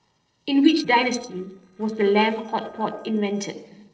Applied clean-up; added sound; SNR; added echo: neural separator model SepFormer DNS4.